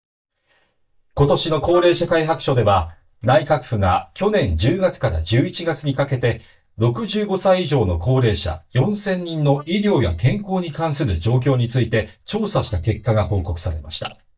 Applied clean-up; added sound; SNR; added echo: neural mask model DeepFilterNet 3.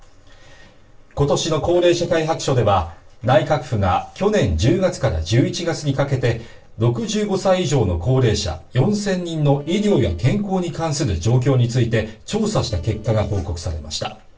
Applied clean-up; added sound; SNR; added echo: neural separator model SepFormer DNS4.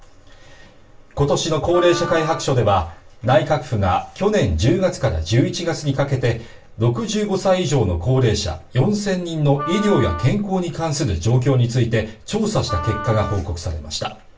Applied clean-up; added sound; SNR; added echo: none; Wind instrument, woodwind instrument; 12 dB; reverberation time 0.3 s.